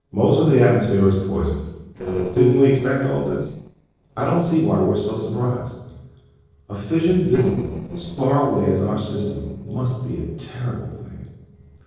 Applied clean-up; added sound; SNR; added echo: neural separator model SepFormer DNS4.